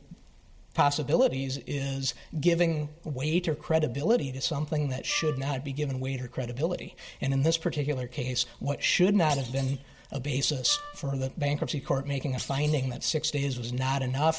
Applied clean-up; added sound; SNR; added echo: none; Thump, thud + Wind instrument, woodwind instrument; 17 dB; none.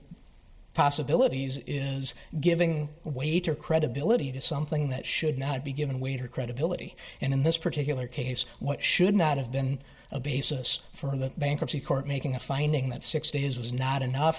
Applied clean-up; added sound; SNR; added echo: none; none; none; none.